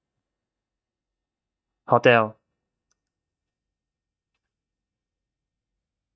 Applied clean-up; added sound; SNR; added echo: neural mask model DeepFilterNet 3.